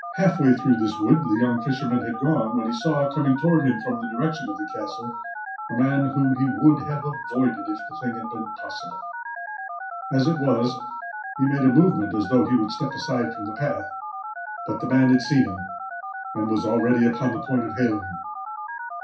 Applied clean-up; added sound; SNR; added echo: classical method WPE with log-MMSE.